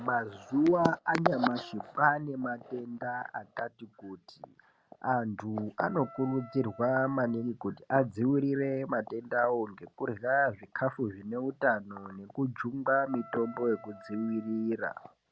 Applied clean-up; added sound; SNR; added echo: none; Brass instrument + Wind instrument, woodwind instrument; 20 dB; none.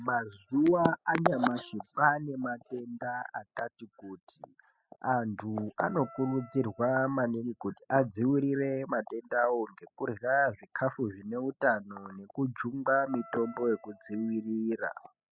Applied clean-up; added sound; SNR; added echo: classical method spectral subtraction.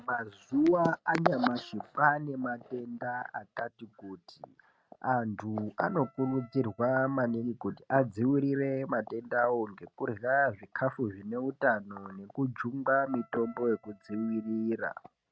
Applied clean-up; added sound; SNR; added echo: neural mask model RNNoise.